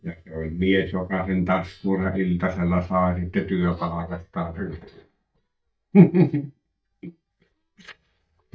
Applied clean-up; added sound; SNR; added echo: neural mask model DeepFilterNet 3.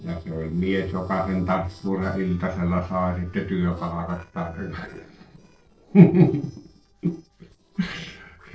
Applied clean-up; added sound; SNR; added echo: neural separator model SepFormer DNS4.